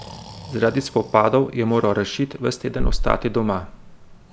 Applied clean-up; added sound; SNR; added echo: none; Breathing; 7 dB; none.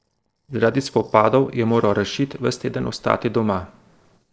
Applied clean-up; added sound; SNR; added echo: neural separator model SepFormer DNS4.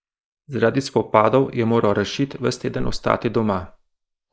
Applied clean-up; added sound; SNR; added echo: neural mask model Resemble Enhance denoiser.